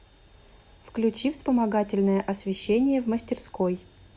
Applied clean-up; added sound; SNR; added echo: none; none; none; none.